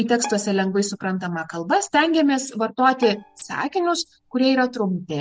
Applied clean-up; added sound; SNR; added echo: none; Bowed string instrument; 19 dB; none.